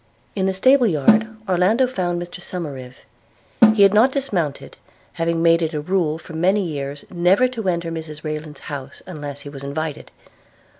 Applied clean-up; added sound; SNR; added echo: none; Snare drum; -4 dB; none.